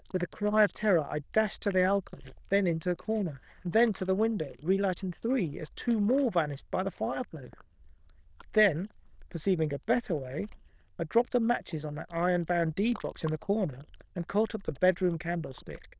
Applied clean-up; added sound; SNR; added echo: neural diffusion model UNIVERSE++.